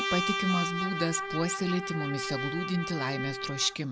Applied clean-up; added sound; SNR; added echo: none; Trumpet; 3 dB; none.